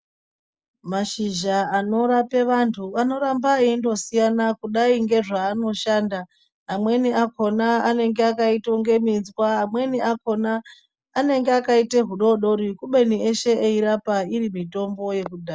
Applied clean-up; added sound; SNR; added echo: none; none; none; none.